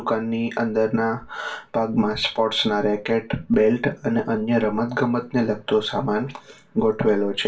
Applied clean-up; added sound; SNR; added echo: none; none; none; reverberation time 0.2 s.